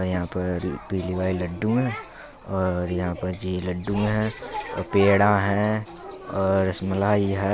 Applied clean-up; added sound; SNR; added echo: none; none; none; none.